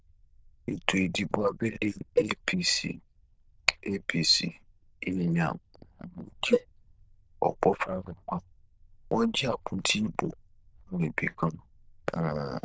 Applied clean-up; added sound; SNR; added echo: neural diffusion model UNIVERSE++.